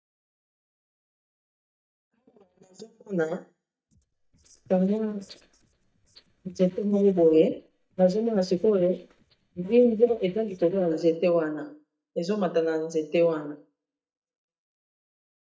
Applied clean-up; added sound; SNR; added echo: neural mask model DeepFilterNet 3.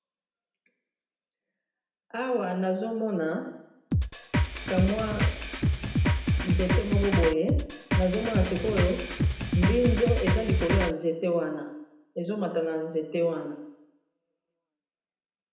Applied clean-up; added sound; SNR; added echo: none; Drum kit; -4 dB; reverberation time 0.8 s.